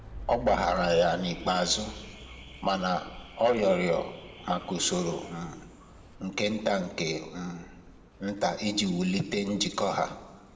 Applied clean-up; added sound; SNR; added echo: none; Alarm / Car; 17 dB; reverberation time 1.1 s.